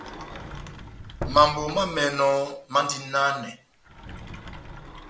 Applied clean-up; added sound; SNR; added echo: none; Sliding door; 13 dB; none.